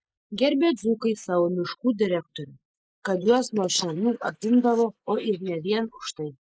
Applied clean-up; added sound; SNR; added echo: neural mask model Resemble Enhance denoiser.